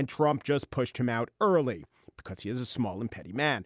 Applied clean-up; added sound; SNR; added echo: none; none; none; none.